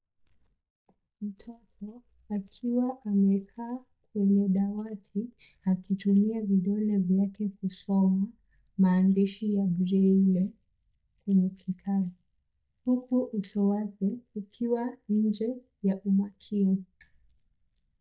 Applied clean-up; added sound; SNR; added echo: neural mask model DeepFilterNet 3.